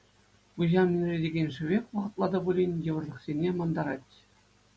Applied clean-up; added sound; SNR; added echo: none; none; none; none.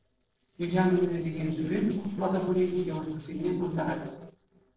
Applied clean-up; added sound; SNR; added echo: neural separator model SepFormer DNS4.